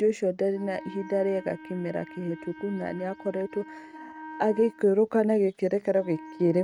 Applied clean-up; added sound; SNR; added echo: neural mask model RNNoise.